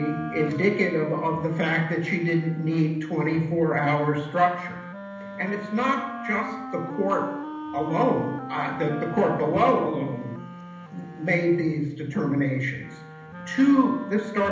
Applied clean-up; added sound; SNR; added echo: none; Wind instrument, woodwind instrument; 12 dB; reverberation time 0.8 s.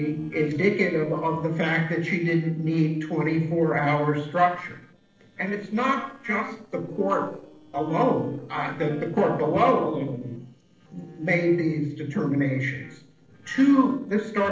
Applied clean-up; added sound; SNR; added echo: neural separator model SepFormer DNS4.